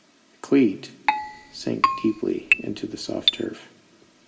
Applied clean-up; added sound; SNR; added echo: none; Keyboard (musical); -1 dB; reverberation time 1.1 s.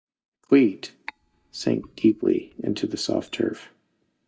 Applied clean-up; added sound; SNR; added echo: neural mask model DeepFilterNet 3.